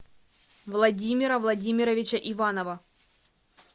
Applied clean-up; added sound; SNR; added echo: none; none; none; none.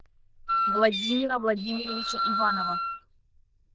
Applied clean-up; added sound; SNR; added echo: neural diffusion model UNIVERSE++.